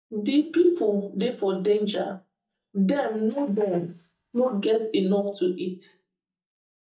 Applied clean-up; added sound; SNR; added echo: neural mask model DeepFilterNet 3.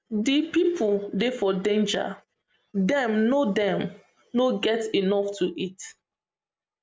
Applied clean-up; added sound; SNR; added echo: none; none; none; none.